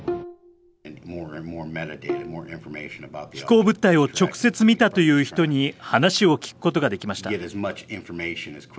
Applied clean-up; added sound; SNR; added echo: none; Bowed string instrument; 13 dB; none.